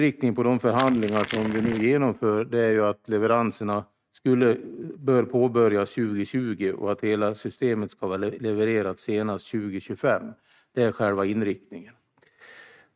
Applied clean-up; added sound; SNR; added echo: neural mask model RNNoise.